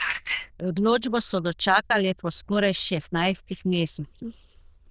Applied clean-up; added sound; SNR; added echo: neural diffusion model UNIVERSE++.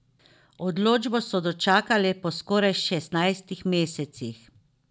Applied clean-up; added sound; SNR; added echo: none; none; none; none.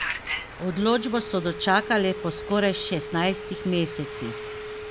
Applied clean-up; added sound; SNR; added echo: none; Telephone; 8 dB; none.